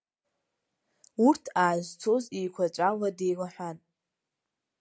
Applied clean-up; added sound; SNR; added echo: none; none; none; none.